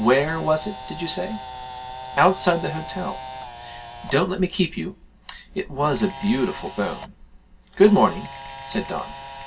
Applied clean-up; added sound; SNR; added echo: none; Camera; 14 dB; reverberation time 0.2 s.